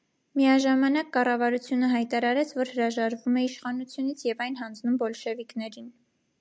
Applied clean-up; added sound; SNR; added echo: none; none; none; none.